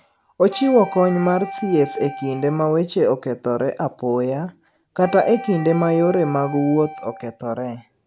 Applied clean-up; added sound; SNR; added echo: none; Wind instrument, woodwind instrument; 14 dB; none.